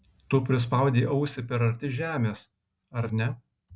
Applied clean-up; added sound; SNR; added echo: none; none; none; none.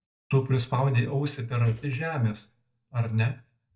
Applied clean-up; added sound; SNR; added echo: neural mask model DeepFilterNet 3.